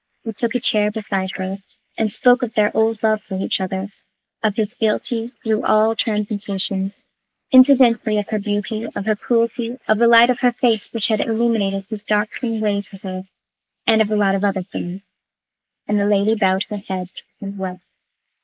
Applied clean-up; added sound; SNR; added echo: neural mask model Resemble Enhance denoiser.